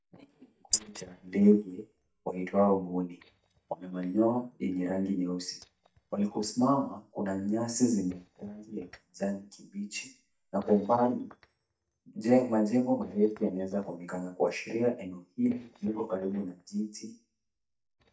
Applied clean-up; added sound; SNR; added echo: neural mask model DeepFilterNet 3.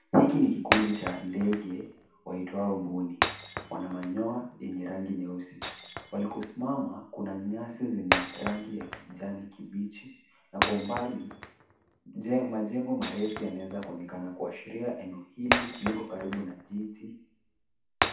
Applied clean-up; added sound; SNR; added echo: none; Shatter; 3 dB; reverberation time 0.7 s.